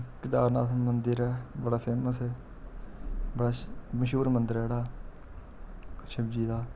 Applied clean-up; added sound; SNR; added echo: none; Thunder / Rain; 10 dB; none.